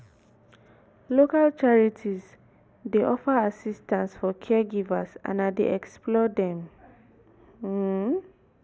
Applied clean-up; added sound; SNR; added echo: none; none; none; none.